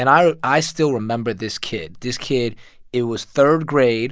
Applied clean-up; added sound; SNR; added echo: none; none; none; none.